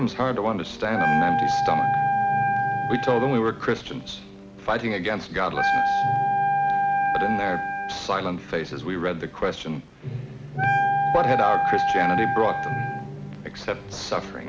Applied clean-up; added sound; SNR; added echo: none; Wind instrument, woodwind instrument; -3 dB; none.